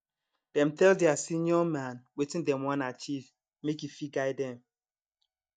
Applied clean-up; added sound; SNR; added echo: neural mask model DeepFilterNet 3.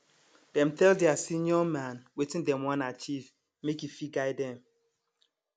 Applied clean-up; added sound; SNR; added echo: none; none; none; none.